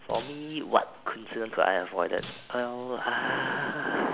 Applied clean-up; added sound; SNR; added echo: none; Shatter; 20 dB; none.